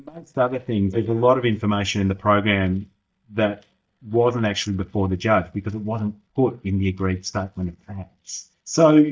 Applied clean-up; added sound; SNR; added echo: neural mask model DeepFilterNet 3.